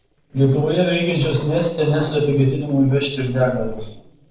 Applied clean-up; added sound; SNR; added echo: neural separator model SepFormer DNS4.